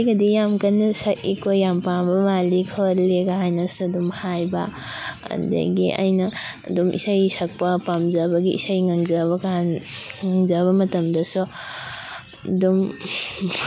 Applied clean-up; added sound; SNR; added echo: none; none; none; none.